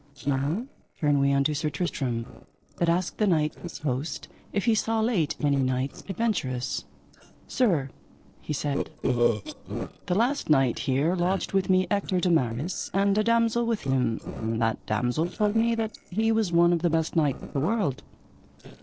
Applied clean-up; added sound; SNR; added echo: neural separator model SepFormer DNS4.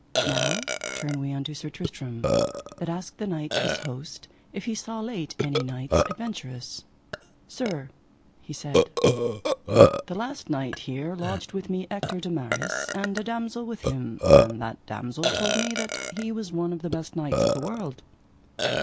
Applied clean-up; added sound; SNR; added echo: none; Burping, eructation; -4 dB; none.